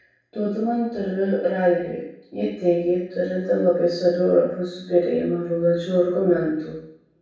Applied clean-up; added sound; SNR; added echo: none; none; none; reverberation time 0.7 s.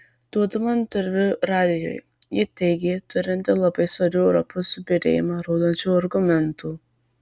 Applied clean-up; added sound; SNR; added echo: none; none; none; none.